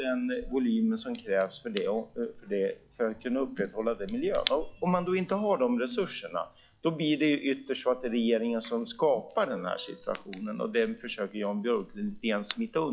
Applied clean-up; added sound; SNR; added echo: classical method log-MMSE.